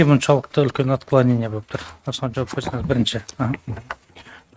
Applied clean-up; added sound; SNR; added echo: neural mask model RNNoise.